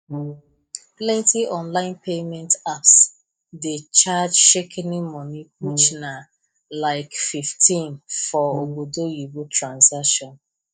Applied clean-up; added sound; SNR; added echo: neural mask model DeepFilterNet 3.